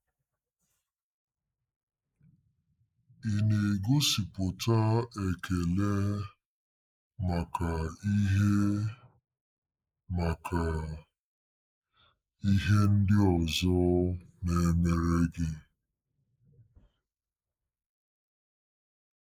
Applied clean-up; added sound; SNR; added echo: neural mask model Resemble Enhance denoiser.